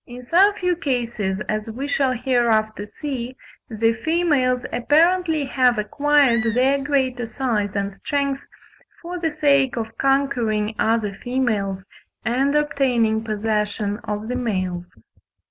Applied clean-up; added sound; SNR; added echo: none; Animal; 15 dB; none.